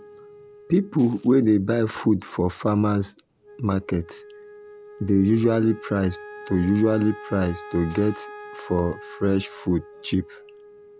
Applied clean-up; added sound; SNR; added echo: none; Wind instrument, woodwind instrument + Shatter; 19 dB; none.